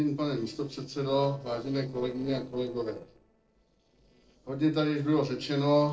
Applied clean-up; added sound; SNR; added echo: neural separator model SepFormer DNS4.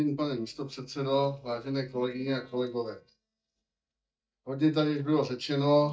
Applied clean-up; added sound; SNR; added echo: neural mask model DeepFilterNet 3.